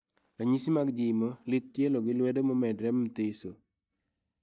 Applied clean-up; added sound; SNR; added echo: neural mask model DeepFilterNet 3.